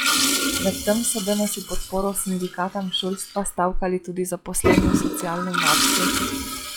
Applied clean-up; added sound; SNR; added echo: classical method log-MMSE.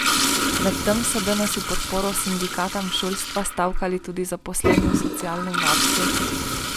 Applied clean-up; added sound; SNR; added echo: none; Toilet flush; -2 dB; none.